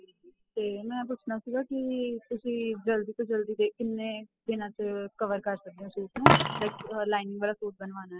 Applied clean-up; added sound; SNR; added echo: classical method spectral subtraction.